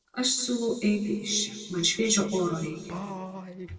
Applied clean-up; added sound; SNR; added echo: neural separator model SepFormer DNS4.